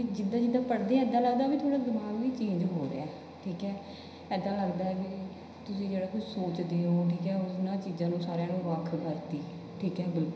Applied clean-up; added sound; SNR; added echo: none; none; none; reverberation time 0.9 s.